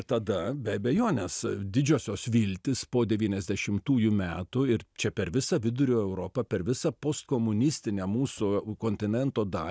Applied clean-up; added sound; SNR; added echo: none; none; none; none.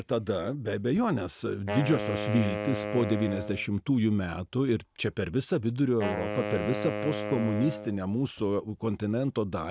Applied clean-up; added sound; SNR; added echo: none; Wind instrument, woodwind instrument; 7 dB; none.